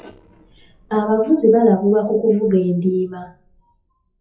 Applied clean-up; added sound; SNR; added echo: classical method WPE with log-MMSE.